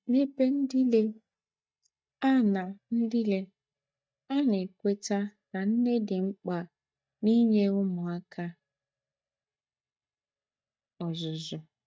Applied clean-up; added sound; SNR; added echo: neural mask model DeepFilterNet 3.